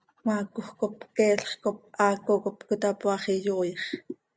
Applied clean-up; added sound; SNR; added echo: none; none; none; none.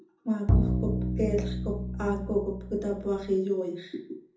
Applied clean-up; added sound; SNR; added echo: none; Bowed string instrument; -2 dB; reverberation time 0.6 s.